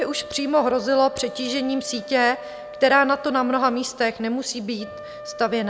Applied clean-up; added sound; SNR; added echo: none; Wind instrument, woodwind instrument; 15 dB; none.